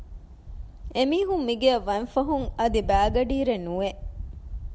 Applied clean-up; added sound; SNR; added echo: none; none; none; none.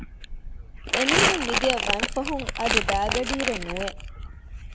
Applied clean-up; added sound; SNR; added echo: none; Crumpling, crinkling; -2 dB; none.